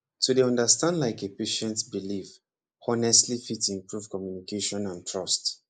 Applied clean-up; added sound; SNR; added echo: neural mask model Resemble Enhance denoiser.